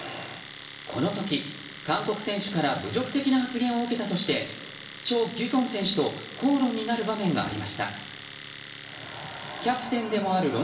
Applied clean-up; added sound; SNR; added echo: none; Domestic sounds, home sounds; 12 dB; reverberation time 1.0 s.